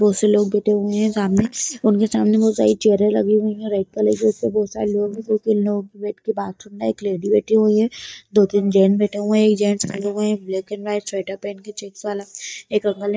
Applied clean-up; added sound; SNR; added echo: neural mask model DeepFilterNet 3.